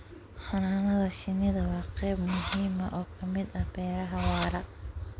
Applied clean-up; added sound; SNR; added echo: none; Engine / Drill; 10 dB; none.